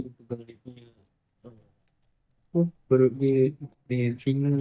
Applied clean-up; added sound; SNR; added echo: neural mask model DeepFilterNet 3.